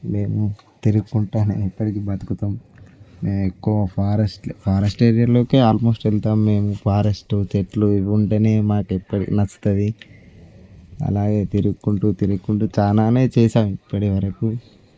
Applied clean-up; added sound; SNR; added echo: neural mask model Resemble Enhance denoiser.